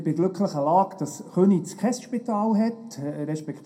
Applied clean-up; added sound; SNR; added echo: none; none; none; reverberation time 0.2 s.